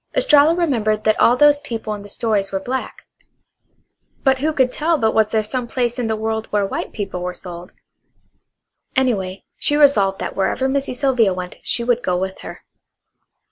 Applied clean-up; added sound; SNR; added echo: none; none; none; none.